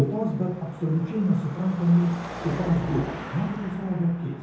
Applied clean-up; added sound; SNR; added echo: none; Car passing by / Traffic noise, roadway noise / Engine; 13 dB; reverberation time 0.7 s.